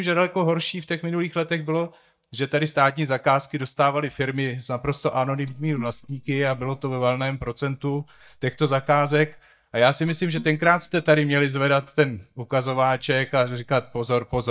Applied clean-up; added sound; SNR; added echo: neural mask model DeepFilterNet 3.